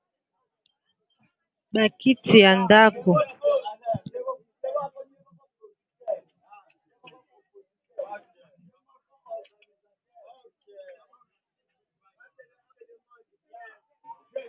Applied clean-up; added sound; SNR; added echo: none; none; none; none.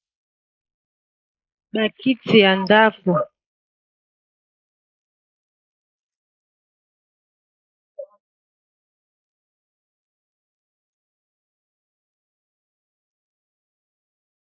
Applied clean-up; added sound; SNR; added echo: neural mask model Resemble Enhance denoiser.